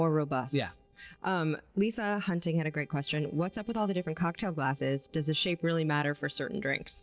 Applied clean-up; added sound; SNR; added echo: neural separator model SepFormer DNS4.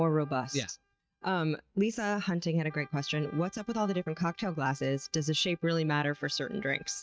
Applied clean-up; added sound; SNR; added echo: neural mask model RNNoise.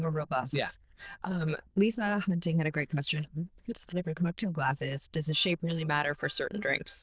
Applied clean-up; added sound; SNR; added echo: neural diffusion model UNIVERSE++.